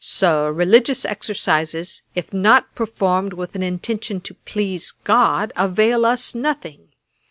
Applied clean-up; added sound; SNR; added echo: none; none; none; none.